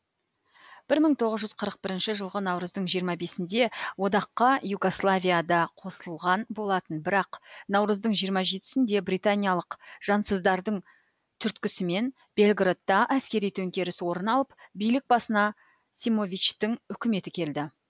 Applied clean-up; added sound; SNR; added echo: none; none; none; none.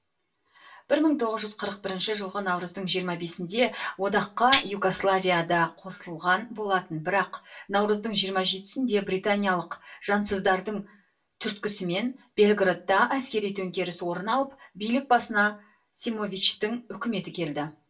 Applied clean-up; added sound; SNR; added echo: none; Tambourine; 4 dB; reverberation time 0.2 s.